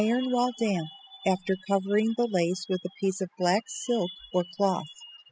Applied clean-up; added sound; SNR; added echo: classical method spectral subtraction.